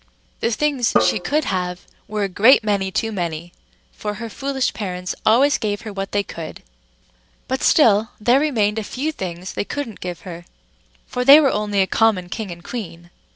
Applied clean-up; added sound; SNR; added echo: none; Drum; 6 dB; none.